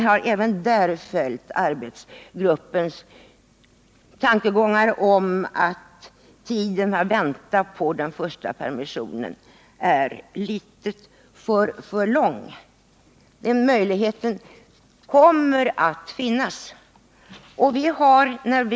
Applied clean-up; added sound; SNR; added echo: none; none; none; none.